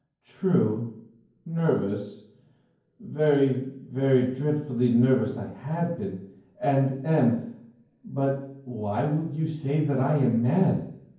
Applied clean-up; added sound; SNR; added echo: none; none; none; reverberation time 0.9 s.